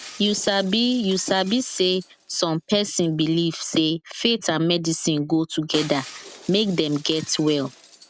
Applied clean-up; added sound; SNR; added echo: none; Shatter; 18 dB; none.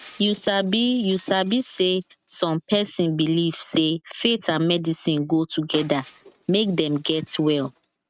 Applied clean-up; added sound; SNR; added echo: neural mask model RNNoise.